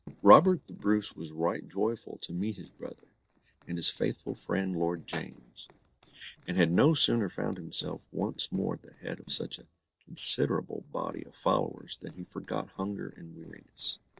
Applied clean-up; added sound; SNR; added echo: neural separator model SepFormer DNS4.